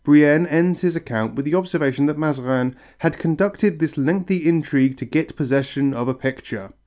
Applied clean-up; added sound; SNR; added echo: none; none; none; none.